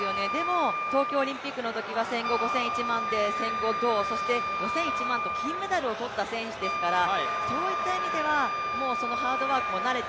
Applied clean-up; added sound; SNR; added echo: none; Wind instrument, woodwind instrument; 2 dB; none.